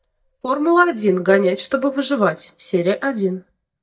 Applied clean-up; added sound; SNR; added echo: neural mask model DeepFilterNet 3.